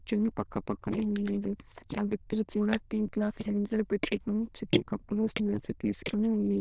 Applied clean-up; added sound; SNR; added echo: neural diffusion model UNIVERSE++.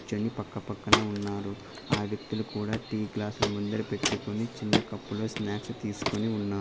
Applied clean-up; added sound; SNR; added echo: none; Walk, footsteps; 2 dB; none.